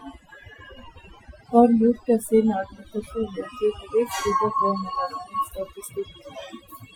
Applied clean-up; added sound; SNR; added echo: classical method Wiener filter.